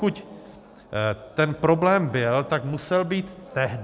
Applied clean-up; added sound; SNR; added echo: none; none; none; none.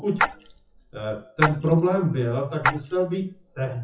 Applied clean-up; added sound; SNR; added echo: classical method WPE with log-MMSE.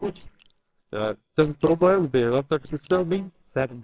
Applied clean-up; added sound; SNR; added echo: neural separator model SepFormer WHAMR!.